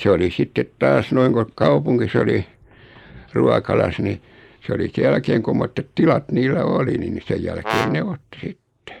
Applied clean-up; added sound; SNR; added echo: neural mask model Resemble Enhance denoiser.